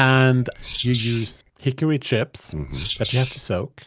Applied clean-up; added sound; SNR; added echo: none; Wild animals; 11 dB; none.